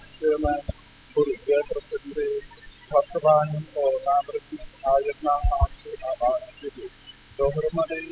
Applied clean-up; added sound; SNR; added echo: classical method spectral subtraction.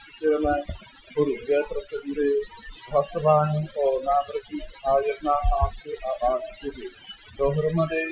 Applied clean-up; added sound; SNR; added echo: classical method Wiener filter.